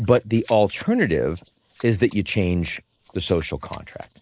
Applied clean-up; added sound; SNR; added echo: neural mask model Resemble Enhance denoiser.